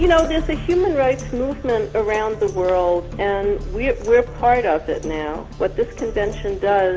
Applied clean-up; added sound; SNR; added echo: none; none; none; none.